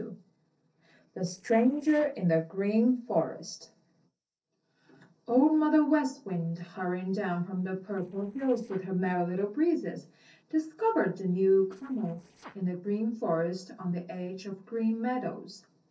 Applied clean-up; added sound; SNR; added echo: neural separator model SepFormer DNS4.